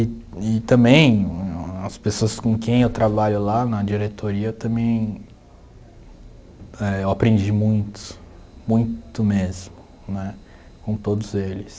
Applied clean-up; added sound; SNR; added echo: none; none; none; none.